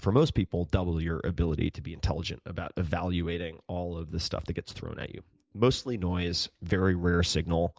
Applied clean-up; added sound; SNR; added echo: none; none; none; none.